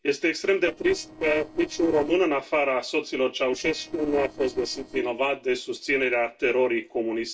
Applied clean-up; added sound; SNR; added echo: neural separator model SepFormer DNS4.